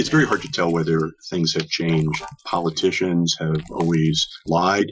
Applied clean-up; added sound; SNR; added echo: classical method Wiener filter.